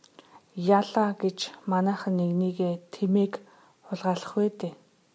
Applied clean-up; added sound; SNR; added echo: none; none; none; none.